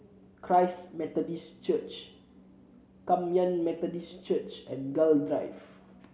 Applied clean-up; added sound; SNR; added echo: none; none; none; none.